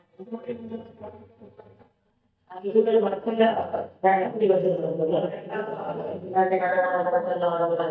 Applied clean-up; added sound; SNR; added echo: neural mask model DeepFilterNet 3.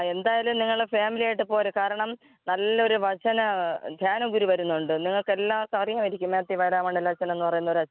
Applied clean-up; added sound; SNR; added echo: none; none; none; none.